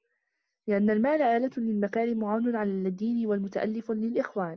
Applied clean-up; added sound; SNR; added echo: none; none; none; none.